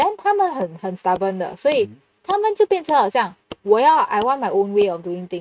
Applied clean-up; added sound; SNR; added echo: neural mask model RNNoise.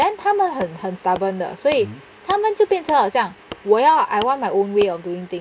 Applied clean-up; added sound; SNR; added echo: none; Wood; 17 dB; none.